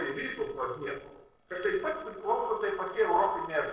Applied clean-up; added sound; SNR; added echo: neural separator model SepFormer DNS4.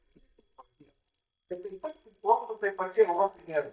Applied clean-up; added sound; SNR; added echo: neural mask model DeepFilterNet 3.